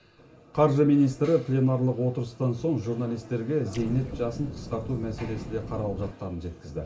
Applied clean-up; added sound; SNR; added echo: none; Explosion; 11 dB; reverberation time 0.2 s.